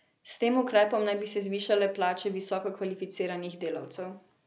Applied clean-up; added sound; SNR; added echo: none; none; none; none.